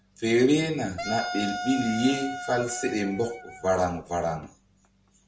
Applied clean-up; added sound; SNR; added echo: none; Wind instrument, woodwind instrument; 8 dB; none.